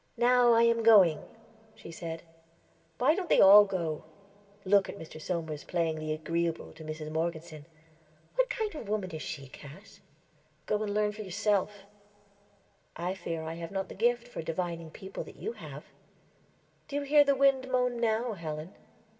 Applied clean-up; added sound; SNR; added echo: none; none; none; reverberation time 2.8 s.